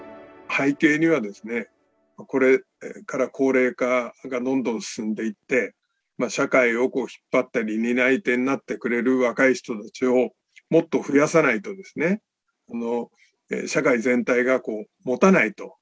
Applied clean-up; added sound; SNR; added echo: none; none; none; none.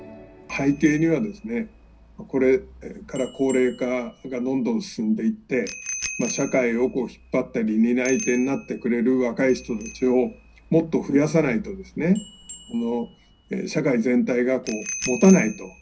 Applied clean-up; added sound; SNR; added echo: none; Bicycle bell; 16 dB; reverberation time 0.5 s.